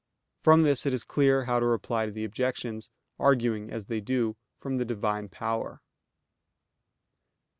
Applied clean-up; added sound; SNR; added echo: none; none; none; none.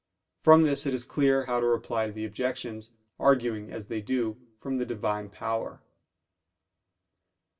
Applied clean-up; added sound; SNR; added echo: none; none; none; reverberation time 0.2 s.